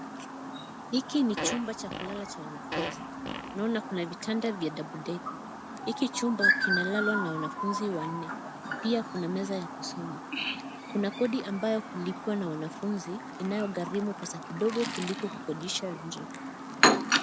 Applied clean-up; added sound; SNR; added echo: none; Fart + Chirp, tweet; 1 dB; none.